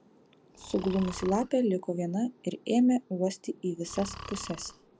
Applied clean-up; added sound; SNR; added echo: none; Breathing; 18 dB; none.